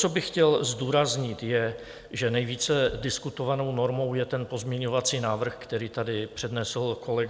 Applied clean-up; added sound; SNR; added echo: none; none; none; none.